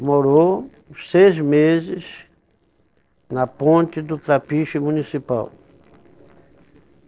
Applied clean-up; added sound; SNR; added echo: neural separator model SepFormer DNS4.